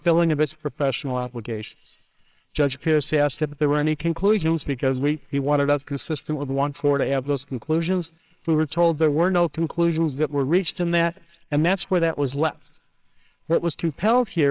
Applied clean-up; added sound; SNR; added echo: neural separator model SepFormer WHAMR!.